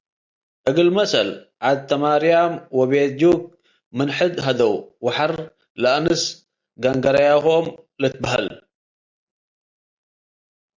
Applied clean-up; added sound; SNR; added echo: none; none; none; none.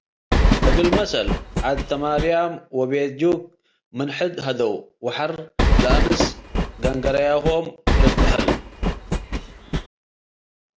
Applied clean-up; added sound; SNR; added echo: none; Train; -5 dB; none.